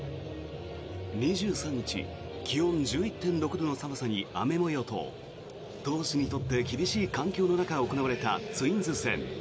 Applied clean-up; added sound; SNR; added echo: none; none; none; none.